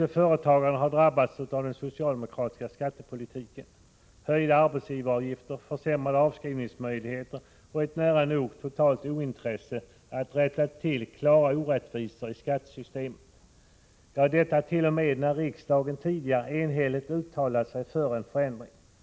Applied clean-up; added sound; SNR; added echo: none; none; none; none.